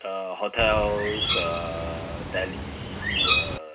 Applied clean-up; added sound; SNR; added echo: none; Bird; -1 dB; reverberation time 0.2 s.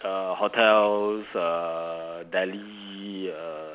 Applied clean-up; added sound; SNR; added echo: none; none; none; none.